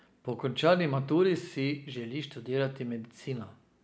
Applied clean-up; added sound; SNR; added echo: none; none; none; none.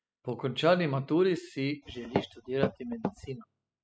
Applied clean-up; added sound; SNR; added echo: classical method spectral subtraction.